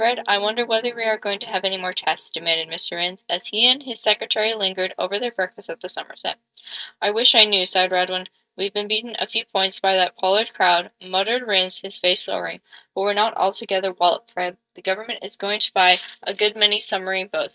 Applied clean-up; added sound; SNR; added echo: neural mask model DeepFilterNet 3.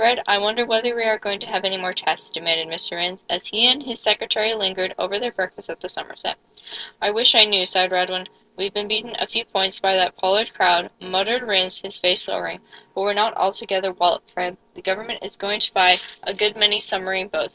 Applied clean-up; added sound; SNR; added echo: neural separator model SepFormer DNS4.